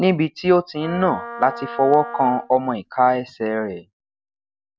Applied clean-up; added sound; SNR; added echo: none; Wind instrument, woodwind instrument; 14 dB; none.